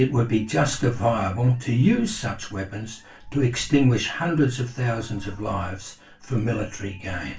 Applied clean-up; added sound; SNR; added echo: none; Meow; 17 dB; reverberation time 0.2 s.